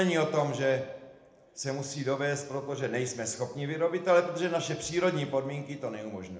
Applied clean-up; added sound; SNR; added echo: none; none; none; reverberation time 0.7 s.